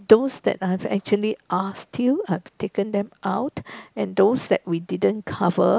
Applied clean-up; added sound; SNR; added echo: none; none; none; none.